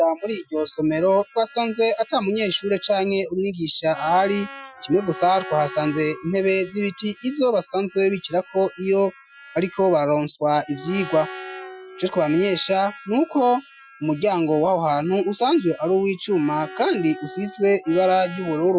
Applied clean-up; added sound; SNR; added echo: classical method Wiener filter.